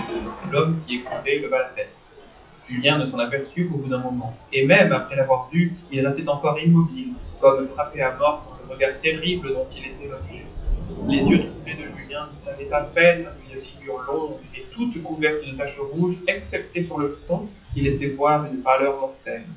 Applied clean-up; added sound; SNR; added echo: classical method WPE with log-MMSE.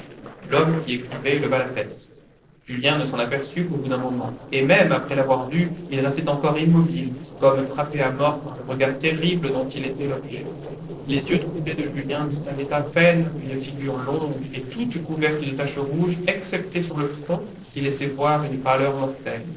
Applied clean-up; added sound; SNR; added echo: neural separator model SepFormer DNS4.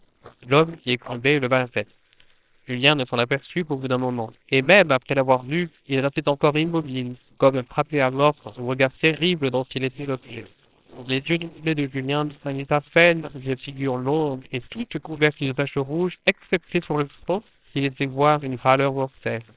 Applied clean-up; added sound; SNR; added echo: neural separator model SepFormer WHAMR!.